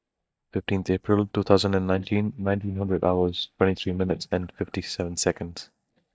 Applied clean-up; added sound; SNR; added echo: neural mask model DeepFilterNet 3.